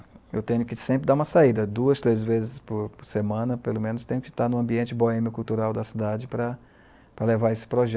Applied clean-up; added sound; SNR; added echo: none; none; none; none.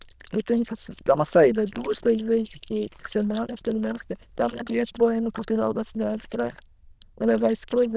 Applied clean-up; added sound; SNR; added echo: neural diffusion model UNIVERSE++.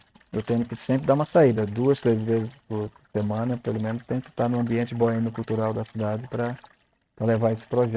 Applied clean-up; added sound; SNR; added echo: neural mask model RNNoise.